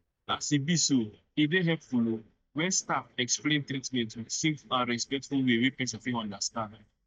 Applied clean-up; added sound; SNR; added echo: neural mask model DeepFilterNet 3.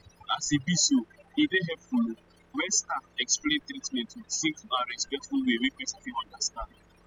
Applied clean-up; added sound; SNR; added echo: classical method spectral subtraction.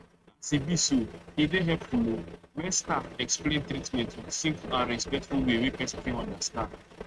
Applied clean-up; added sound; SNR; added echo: neural mask model RNNoise.